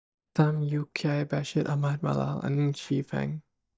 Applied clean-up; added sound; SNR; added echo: neural mask model DeepFilterNet 3.